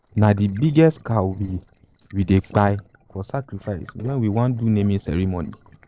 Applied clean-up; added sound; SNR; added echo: neural separator model SepFormer DNS4.